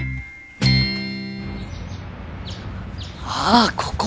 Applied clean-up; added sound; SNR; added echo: none; none; none; none.